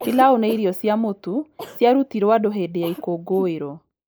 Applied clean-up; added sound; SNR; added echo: neural mask model Resemble Enhance denoiser.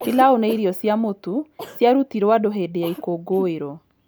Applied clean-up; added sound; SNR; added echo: none; Cough; 17 dB; none.